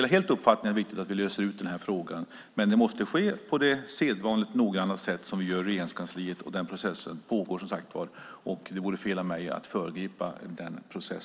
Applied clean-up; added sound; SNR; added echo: none; none; none; none.